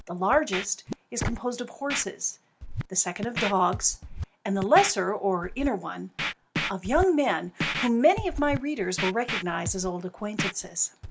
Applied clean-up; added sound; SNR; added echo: none; Scratching (performance technique); 8 dB; none.